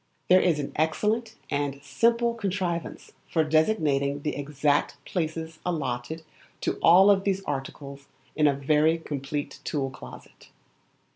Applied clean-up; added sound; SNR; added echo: none; none; none; none.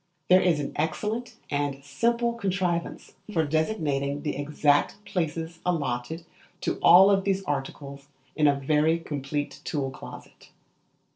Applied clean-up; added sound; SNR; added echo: neural separator model SepFormer DNS4.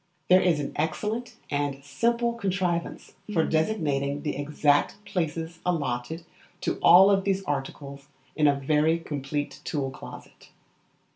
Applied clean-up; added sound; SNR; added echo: none; Piano; 15 dB; reverberation time 0.2 s.